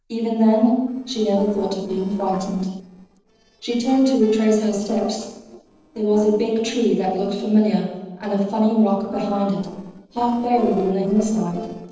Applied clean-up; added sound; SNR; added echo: neural separator model SepFormer DNS4.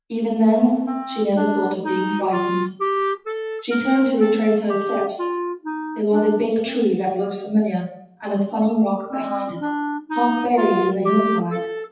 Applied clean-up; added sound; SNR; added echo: classical method WPE with log-MMSE.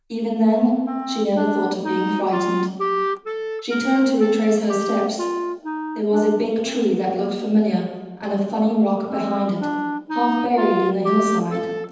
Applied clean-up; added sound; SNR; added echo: none; Wind instrument, woodwind instrument; 6 dB; reverberation time 1.1 s.